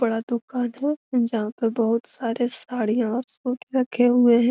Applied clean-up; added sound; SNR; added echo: none; none; none; none.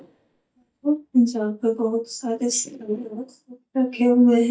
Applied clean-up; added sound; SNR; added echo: neural mask model DeepFilterNet 3.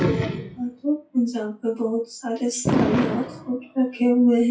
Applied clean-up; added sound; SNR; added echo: classical method WPE with log-MMSE.